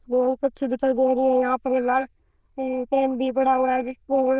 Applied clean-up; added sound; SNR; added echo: neural diffusion model UNIVERSE++.